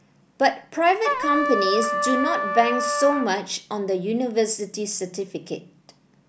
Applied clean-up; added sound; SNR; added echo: none; Trumpet; 1 dB; none.